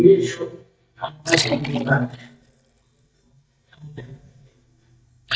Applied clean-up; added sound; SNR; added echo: neural mask model DeepFilterNet 3.